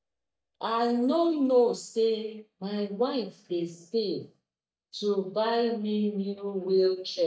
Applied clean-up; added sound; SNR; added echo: neural mask model DeepFilterNet 3.